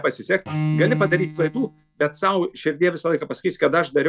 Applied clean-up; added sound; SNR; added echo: neural mask model DeepFilterNet 3.